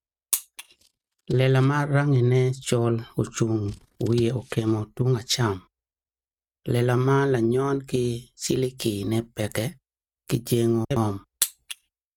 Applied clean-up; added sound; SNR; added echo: neural mask model RNNoise.